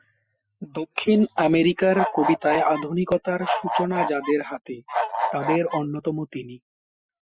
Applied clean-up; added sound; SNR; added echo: classical method Wiener filter.